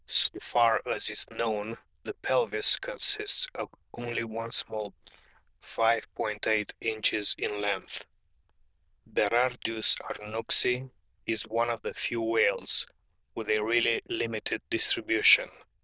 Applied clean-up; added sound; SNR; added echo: neural diffusion model UNIVERSE++.